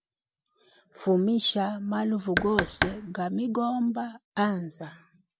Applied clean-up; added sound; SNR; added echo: none; Knock; 2 dB; none.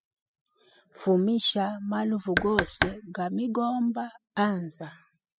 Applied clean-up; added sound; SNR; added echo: classical method spectral subtraction.